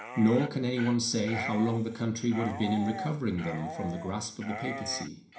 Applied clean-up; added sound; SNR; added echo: none; Dog; 10 dB; reverberation time 0.5 s.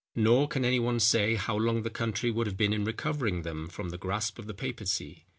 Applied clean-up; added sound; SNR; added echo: none; none; none; none.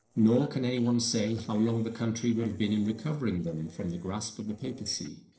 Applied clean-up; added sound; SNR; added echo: neural separator model SepFormer DNS4.